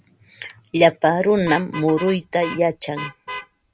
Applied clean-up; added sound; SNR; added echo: none; Vehicle horn, car horn, honking; 15 dB; none.